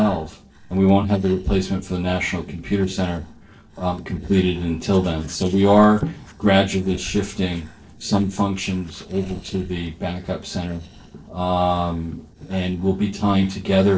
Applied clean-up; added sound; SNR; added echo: neural separator model SepFormer DNS4.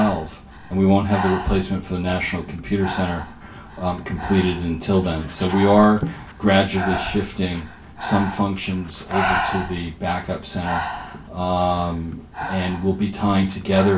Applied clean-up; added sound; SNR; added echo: none; Breathing; 9 dB; reverberation time 0.2 s.